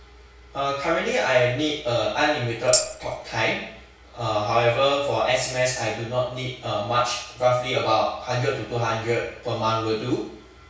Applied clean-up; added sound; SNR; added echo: none; Tambourine; 3 dB; reverberation time 0.6 s.